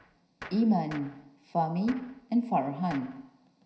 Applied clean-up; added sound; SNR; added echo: none; Gunshot, gunfire; 19 dB; reverberation time 0.9 s.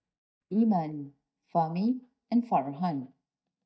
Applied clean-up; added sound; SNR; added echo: neural mask model DeepFilterNet 3.